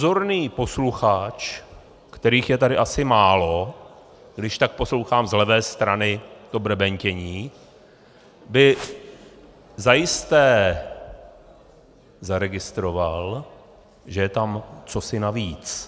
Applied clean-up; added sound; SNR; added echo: none; Whoosh, swoosh, swish; 16 dB; none.